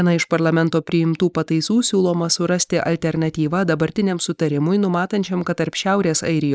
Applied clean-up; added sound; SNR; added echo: neural mask model Resemble Enhance denoiser.